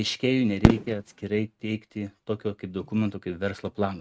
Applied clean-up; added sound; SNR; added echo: neural mask model RNNoise.